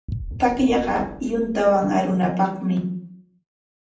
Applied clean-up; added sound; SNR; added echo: none; Boom; 15 dB; reverberation time 0.6 s.